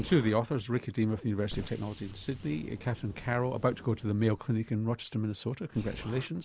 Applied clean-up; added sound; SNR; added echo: none; Explosion; 16 dB; none.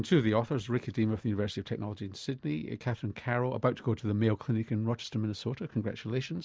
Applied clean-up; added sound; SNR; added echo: none; none; none; none.